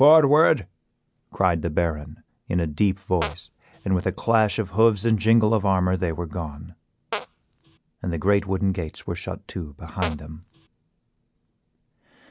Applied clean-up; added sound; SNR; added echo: none; Fart; 13 dB; none.